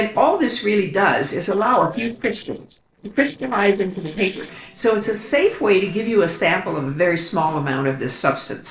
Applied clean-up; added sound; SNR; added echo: neural separator model SepFormer DNS4.